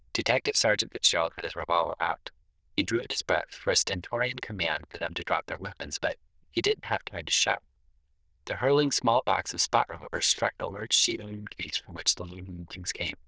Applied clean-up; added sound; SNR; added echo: neural diffusion model UNIVERSE++.